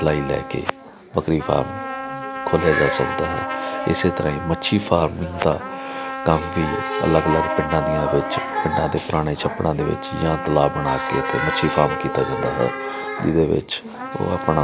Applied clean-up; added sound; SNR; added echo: none; Trumpet; 8 dB; none.